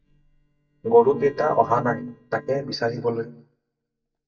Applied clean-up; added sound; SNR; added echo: neural mask model DeepFilterNet 3.